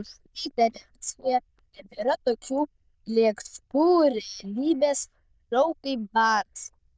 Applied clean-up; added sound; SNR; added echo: neural diffusion model UNIVERSE++.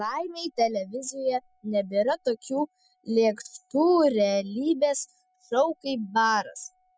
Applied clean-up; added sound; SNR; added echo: classical method spectral subtraction.